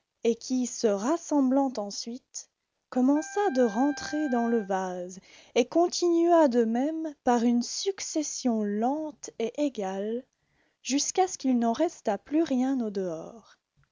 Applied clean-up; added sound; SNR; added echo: none; Wind instrument, woodwind instrument; 16 dB; none.